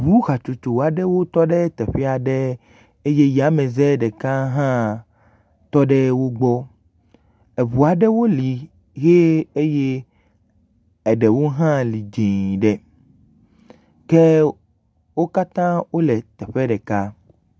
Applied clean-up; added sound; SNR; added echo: none; none; none; none.